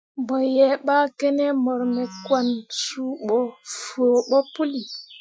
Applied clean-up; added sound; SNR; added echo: classical method Wiener filter.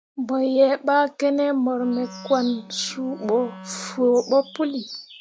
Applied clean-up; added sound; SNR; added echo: none; Wind instrument, woodwind instrument; 20 dB; none.